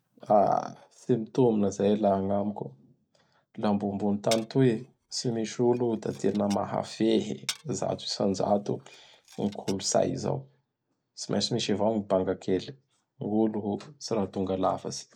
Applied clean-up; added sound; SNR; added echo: none; Glass; 16 dB; none.